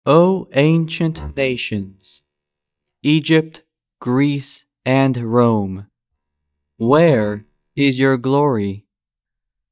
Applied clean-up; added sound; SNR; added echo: neural mask model DeepFilterNet 3.